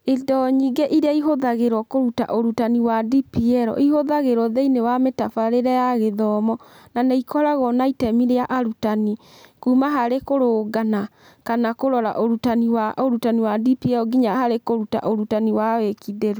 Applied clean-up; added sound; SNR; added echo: none; none; none; none.